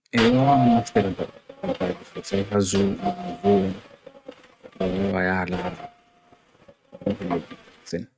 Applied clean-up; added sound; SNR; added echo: neural mask model RNNoise.